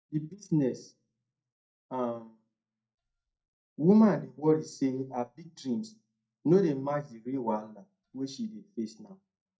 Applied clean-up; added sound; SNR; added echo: neural mask model DeepFilterNet 3.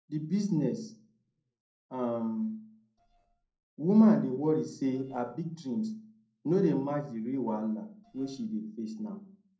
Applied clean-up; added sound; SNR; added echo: neural separator model SepFormer DNS4.